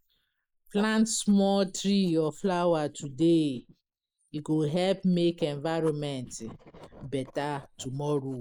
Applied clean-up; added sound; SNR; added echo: neural mask model Resemble Enhance denoiser.